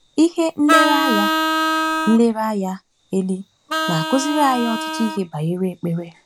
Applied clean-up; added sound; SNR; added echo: none; Vehicle horn, car horn, honking; 2 dB; none.